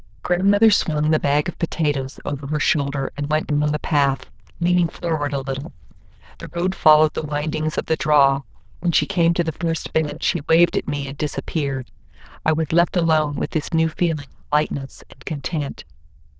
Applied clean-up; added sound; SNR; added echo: neural diffusion model UNIVERSE++.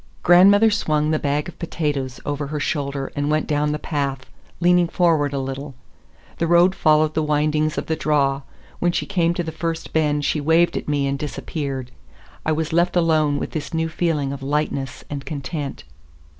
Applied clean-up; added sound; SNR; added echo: none; Bass drum; 16 dB; none.